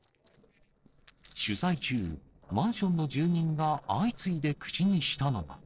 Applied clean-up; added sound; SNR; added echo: neural separator model SepFormer DNS4.